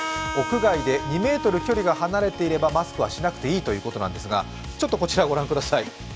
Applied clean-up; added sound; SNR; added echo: none; Harmonica; 11 dB; none.